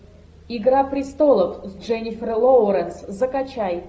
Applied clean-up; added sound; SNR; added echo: none; none; none; none.